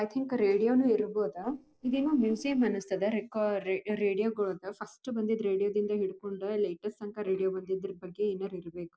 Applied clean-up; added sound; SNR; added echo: neural separator model SepFormer DNS4.